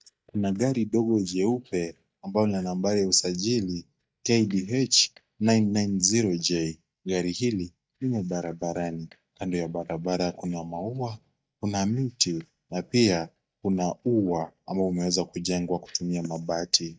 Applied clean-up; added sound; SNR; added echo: neural mask model DeepFilterNet 3.